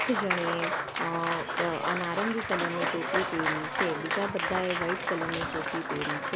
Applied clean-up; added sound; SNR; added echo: none; Applause; -1 dB; none.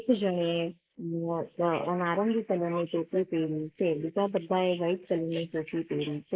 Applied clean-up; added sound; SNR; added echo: neural mask model Resemble Enhance denoiser.